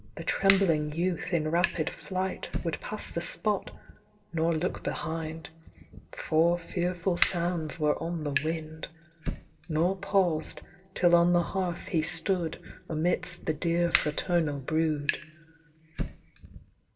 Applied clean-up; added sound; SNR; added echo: none; Fire; 8 dB; reverberation time 0.3 s.